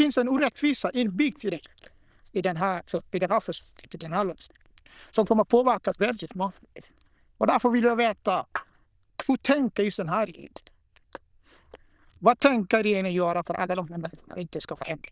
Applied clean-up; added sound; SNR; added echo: neural diffusion model UNIVERSE++.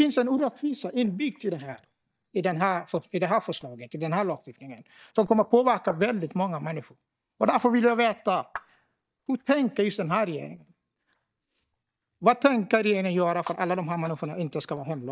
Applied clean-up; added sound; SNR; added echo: neural mask model DeepFilterNet 3.